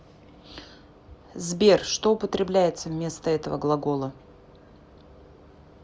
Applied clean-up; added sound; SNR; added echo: none; none; none; none.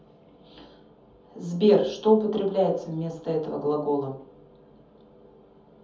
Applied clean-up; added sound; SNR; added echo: none; none; none; reverberation time 0.6 s.